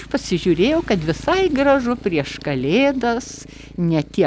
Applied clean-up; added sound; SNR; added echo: none; Motorcycle; 17 dB; none.